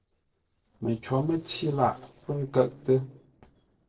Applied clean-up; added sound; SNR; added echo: neural separator model SepFormer DNS4.